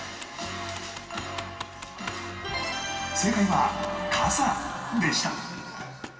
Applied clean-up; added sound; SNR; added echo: none; Computer keyboard; 16 dB; reverberation time 2.4 s.